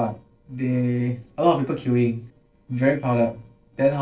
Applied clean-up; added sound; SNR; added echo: neural separator model SepFormer DNS4.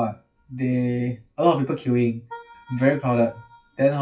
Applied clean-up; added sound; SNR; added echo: classical method WPE with log-MMSE.